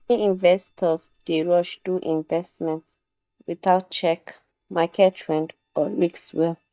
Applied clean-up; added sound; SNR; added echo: neural mask model DeepFilterNet 3.